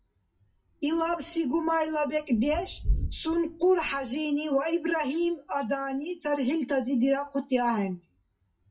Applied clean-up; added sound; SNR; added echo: classical method WPE with log-MMSE.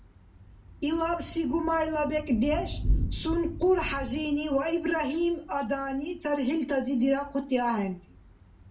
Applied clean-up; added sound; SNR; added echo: none; Thunder / Rain; 8 dB; reverberation time 0.3 s.